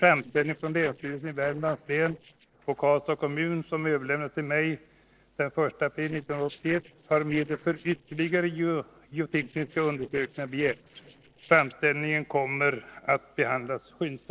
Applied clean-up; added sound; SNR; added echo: neural separator model SepFormer DNS4.